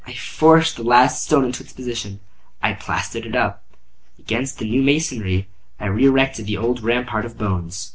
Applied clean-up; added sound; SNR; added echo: none; none; none; none.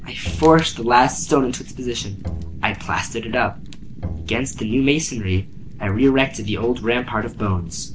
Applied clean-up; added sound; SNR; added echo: none; Bowed string instrument + Fire; 13 dB; none.